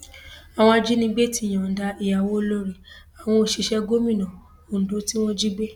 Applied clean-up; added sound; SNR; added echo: none; none; none; none.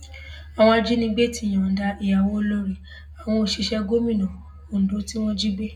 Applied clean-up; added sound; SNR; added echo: none; none; none; reverberation time 0.3 s.